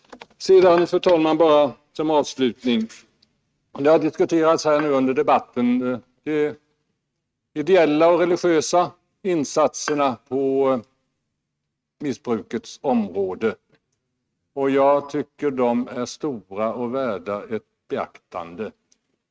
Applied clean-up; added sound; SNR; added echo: neural mask model RNNoise.